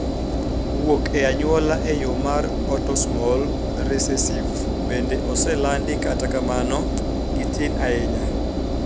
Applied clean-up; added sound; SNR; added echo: none; Engine; -2 dB; none.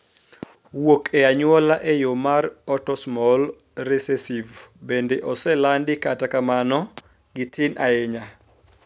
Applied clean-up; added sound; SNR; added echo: none; none; none; none.